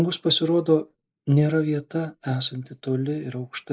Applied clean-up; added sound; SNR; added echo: neural mask model Resemble Enhance denoiser.